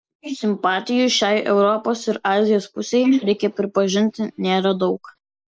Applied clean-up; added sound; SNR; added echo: neural mask model Resemble Enhance denoiser.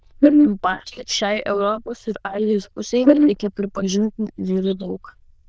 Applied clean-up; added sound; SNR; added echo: neural diffusion model UNIVERSE++.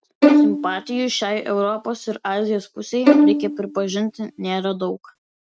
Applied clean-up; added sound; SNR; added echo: neural mask model RNNoise.